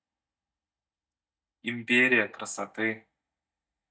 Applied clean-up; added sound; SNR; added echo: neural mask model DeepFilterNet 3.